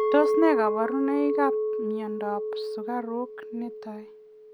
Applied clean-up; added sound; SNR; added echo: none; Chink, clink; 0 dB; none.